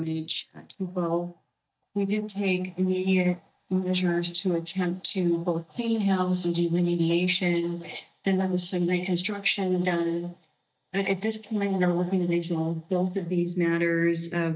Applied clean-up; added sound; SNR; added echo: neural mask model DeepFilterNet 3.